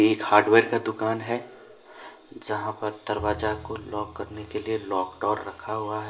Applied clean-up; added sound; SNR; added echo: none; Bowed string instrument; 18 dB; reverberation time 0.4 s.